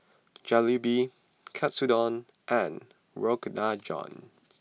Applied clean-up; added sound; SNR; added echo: none; none; none; none.